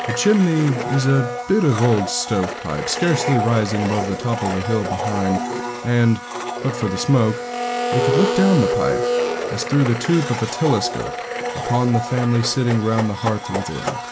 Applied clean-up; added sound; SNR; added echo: none; Domestic sounds, home sounds; 4 dB; none.